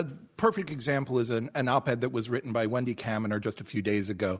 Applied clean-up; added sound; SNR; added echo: none; none; none; none.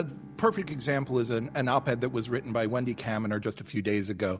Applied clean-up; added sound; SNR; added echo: none; Gong + Bowed string instrument; 18 dB; none.